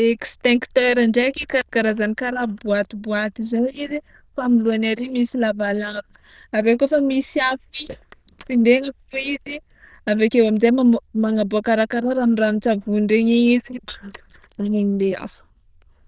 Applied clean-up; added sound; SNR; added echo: neural diffusion model UNIVERSE++.